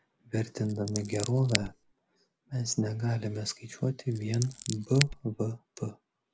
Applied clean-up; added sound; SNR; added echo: none; Scissors; 7 dB; none.